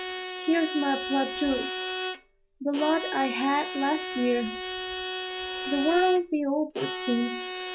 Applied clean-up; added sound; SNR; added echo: none; Bowed string instrument; 6 dB; none.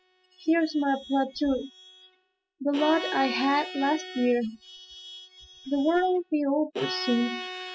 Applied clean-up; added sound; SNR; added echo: classical method spectral subtraction.